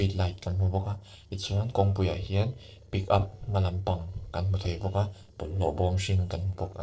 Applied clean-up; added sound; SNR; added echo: neural separator model SepFormer DNS4.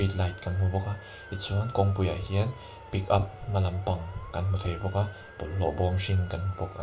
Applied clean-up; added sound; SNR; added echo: none; Motor vehicle (road) / Siren; 20 dB; reverberation time 0.4 s.